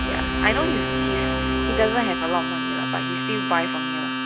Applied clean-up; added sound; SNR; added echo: none; Brass instrument + Domestic sounds, home sounds; -3 dB; none.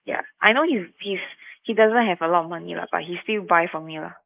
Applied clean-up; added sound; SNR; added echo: neural mask model Resemble Enhance denoiser.